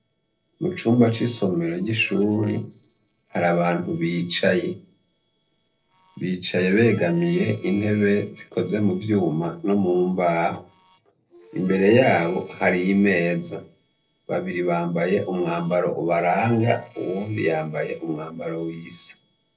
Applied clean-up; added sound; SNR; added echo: neural separator model SepFormer DNS4.